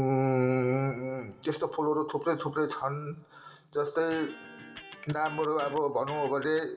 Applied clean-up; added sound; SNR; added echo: none; Electric guitar; 17 dB; reverberation time 2.2 s.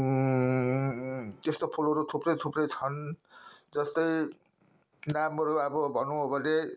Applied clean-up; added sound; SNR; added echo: none; none; none; none.